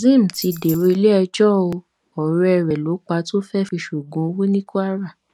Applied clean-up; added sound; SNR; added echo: none; Tambourine; 17 dB; none.